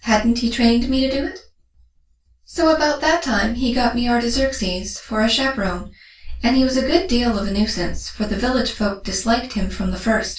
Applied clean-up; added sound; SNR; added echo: none; none; none; reverberation time 0.2 s.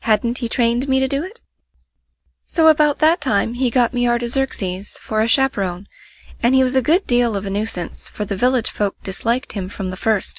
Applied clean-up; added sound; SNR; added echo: none; none; none; none.